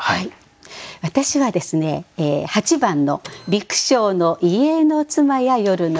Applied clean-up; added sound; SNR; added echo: none; Printer; 19 dB; none.